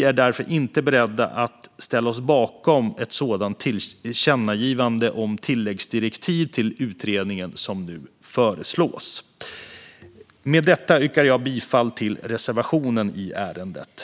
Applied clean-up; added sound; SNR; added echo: none; none; none; none.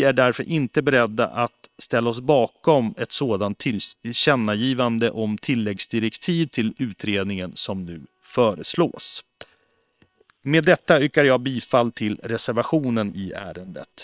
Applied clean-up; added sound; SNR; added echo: neural separator model SepFormer WHAM!.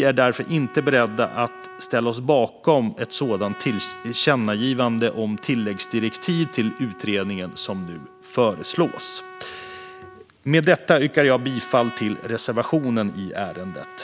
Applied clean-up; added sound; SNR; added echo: none; Trumpet; 19 dB; none.